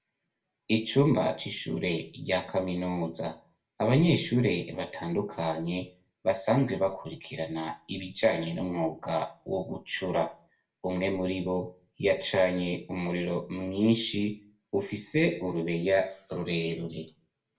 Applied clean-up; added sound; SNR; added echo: none; none; none; reverberation time 0.1 s.